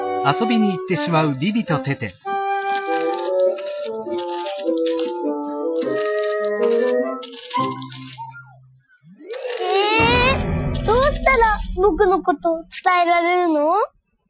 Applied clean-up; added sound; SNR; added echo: classical method Wiener filter.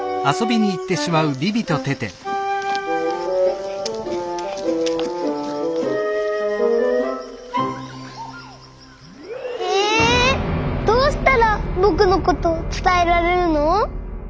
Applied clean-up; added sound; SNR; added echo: none; none; none; none.